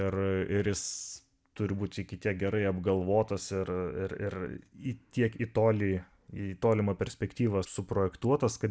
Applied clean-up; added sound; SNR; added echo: none; none; none; none.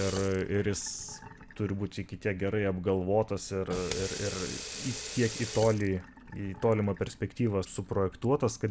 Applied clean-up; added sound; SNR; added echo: none; Sink (filling or washing) / Water tap, faucet; 13 dB; none.